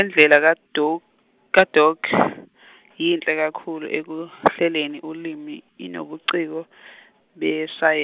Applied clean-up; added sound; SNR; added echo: none; none; none; none.